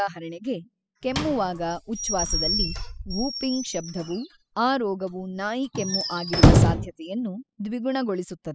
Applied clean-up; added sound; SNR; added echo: classical method spectral subtraction.